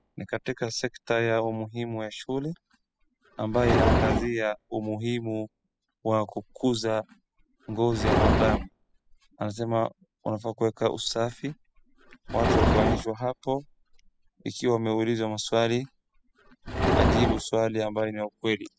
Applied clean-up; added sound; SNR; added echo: classical method spectral subtraction.